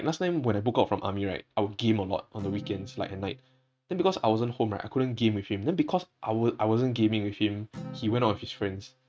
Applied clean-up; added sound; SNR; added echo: neural mask model RNNoise.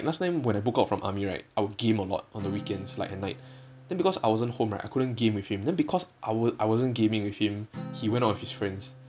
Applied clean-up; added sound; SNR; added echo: none; Acoustic guitar; 18 dB; none.